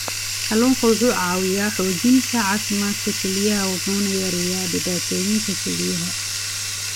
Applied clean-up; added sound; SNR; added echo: none; Bathtub (filling or washing); 3 dB; none.